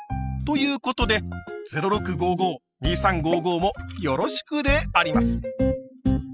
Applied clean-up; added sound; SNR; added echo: classical method spectral subtraction.